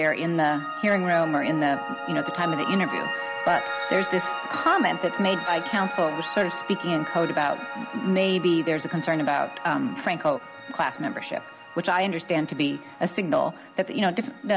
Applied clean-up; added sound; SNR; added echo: none; Piano; 9 dB; none.